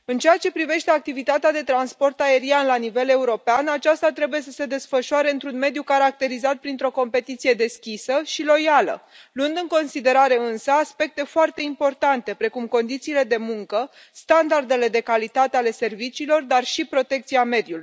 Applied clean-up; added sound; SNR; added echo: none; none; none; none.